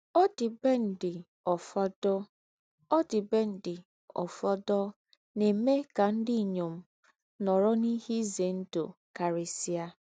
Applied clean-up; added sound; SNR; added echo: none; none; none; none.